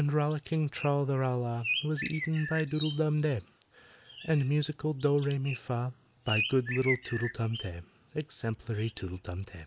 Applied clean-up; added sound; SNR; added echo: neural mask model Resemble Enhance denoiser.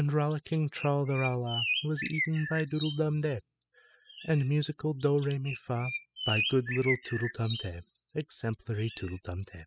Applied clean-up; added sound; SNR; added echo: classical method spectral subtraction.